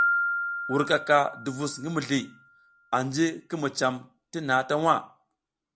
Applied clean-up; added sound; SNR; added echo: none; Piano; 6 dB; none.